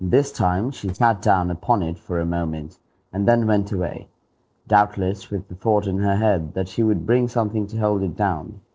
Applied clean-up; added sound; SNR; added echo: neural separator model SepFormer DNS4.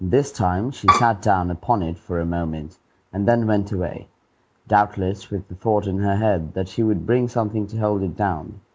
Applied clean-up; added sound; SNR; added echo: none; Bowed string instrument; -4 dB; none.